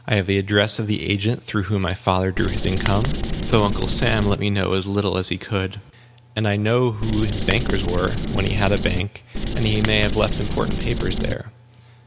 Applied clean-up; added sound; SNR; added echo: none; Writing; 1 dB; none.